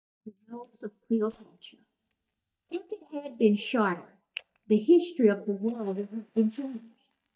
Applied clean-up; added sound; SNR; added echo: neural mask model DeepFilterNet 3.